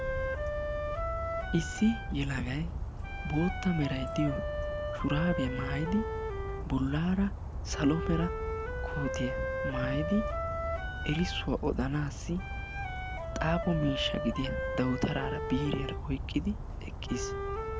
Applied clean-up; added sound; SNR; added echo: none; Bird vocalization, bird call, bird song + Wind instrument, woodwind instrument; 1 dB; none.